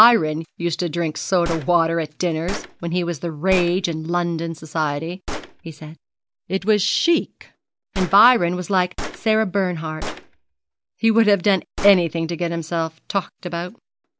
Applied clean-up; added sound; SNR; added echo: none; Gunshot, gunfire; 14 dB; none.